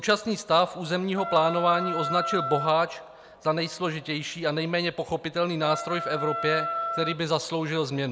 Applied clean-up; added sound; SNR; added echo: none; Wind instrument, woodwind instrument; 5 dB; none.